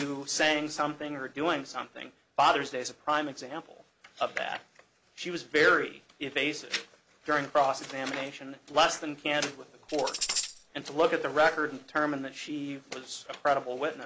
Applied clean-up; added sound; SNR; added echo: none; Tambourine; 4 dB; none.